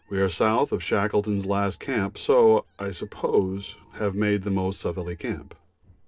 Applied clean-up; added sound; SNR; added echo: neural separator model SepFormer DNS4.